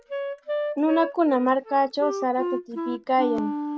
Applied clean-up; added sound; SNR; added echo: none; Wind instrument, woodwind instrument; 6 dB; none.